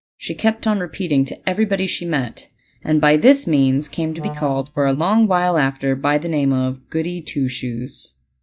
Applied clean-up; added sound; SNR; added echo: neural mask model DeepFilterNet 3.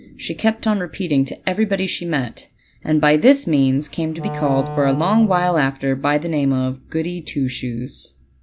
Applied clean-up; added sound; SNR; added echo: none; Wind instrument, woodwind instrument; 10 dB; none.